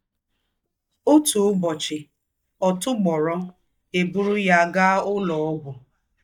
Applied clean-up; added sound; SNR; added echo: neural mask model DeepFilterNet 3.